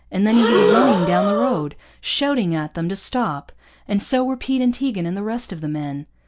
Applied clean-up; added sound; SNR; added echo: none; Breathing; -2 dB; none.